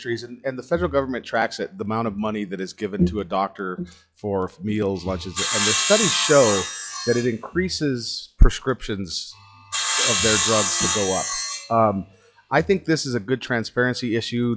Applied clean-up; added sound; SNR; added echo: classical method log-MMSE.